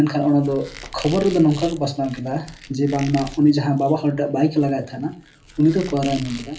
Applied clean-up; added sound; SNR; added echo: none; Squeak; 19 dB; reverberation time 0.3 s.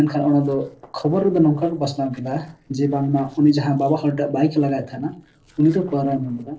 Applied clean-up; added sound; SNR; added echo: neural separator model SepFormer DNS4.